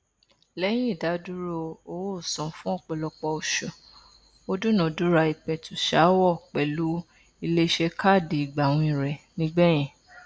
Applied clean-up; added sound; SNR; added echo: none; none; none; none.